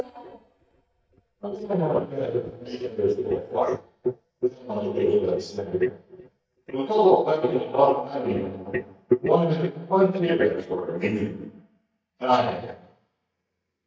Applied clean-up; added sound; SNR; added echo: neural mask model DeepFilterNet 3.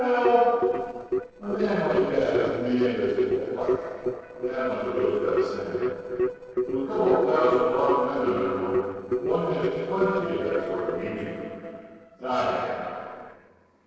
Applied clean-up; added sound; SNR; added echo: neural separator model SepFormer DNS4.